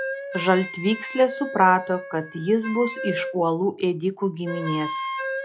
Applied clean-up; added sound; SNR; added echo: classical method log-MMSE.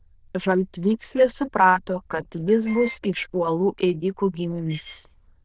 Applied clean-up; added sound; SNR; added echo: neural diffusion model UNIVERSE++.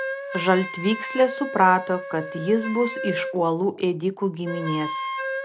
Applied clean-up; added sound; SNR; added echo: none; Wind instrument, woodwind instrument; 8 dB; none.